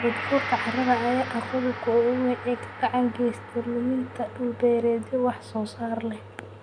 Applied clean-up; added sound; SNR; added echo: none; Gong; 12 dB; none.